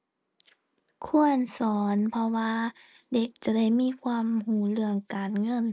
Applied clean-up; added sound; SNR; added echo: none; none; none; none.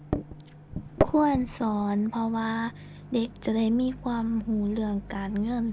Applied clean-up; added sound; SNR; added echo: none; Microwave oven; 8 dB; none.